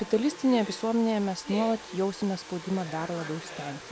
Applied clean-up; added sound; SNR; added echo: none; Domestic sounds, home sounds; 13 dB; none.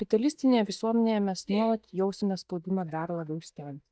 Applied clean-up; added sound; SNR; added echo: neural mask model DeepFilterNet 3.